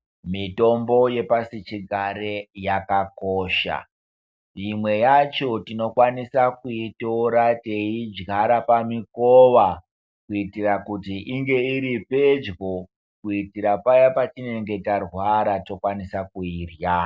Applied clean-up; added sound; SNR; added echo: none; none; none; none.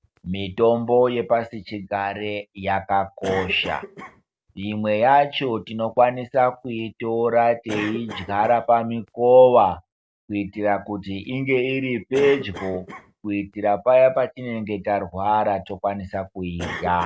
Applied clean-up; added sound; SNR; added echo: none; Cough; 19 dB; none.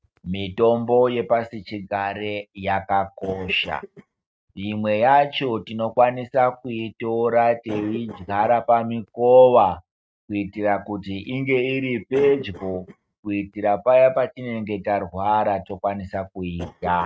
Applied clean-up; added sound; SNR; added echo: neural mask model RNNoise.